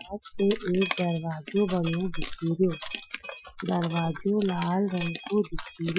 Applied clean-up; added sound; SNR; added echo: classical method Wiener filter.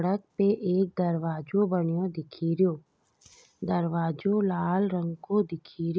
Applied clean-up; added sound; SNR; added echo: none; none; none; none.